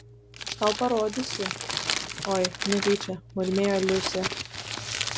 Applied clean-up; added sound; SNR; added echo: none; Crumpling, crinkling; 4 dB; none.